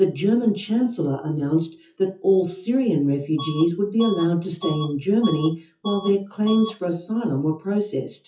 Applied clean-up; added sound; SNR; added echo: classical method WPE with log-MMSE.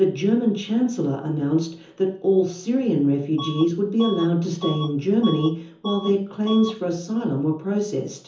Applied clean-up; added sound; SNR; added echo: none; Bus / Alarm; 14 dB; reverberation time 0.6 s.